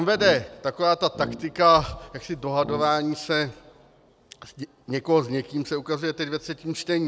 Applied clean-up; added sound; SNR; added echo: none; Brass instrument; 13 dB; none.